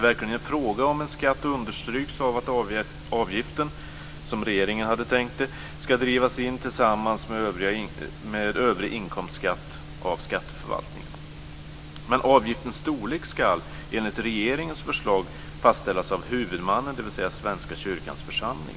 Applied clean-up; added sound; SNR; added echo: none; none; none; none.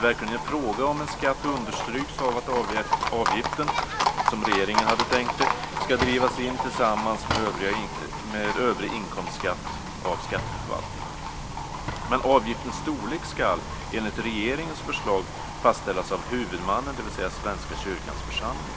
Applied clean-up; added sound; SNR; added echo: none; Livestock, farm animals, working animals; 3 dB; none.